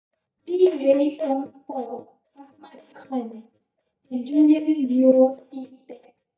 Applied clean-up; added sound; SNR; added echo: neural mask model DeepFilterNet 3.